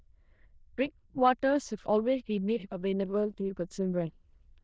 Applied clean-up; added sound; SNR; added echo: neural diffusion model UNIVERSE++.